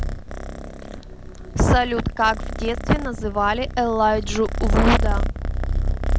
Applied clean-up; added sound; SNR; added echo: none; Purr; 1 dB; none.